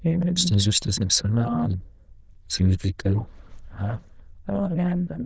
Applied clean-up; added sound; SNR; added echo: neural diffusion model UNIVERSE++.